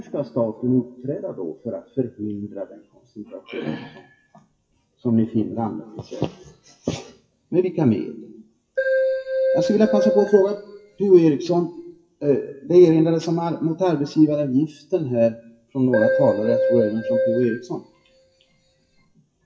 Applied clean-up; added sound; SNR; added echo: classical method WPE with log-MMSE.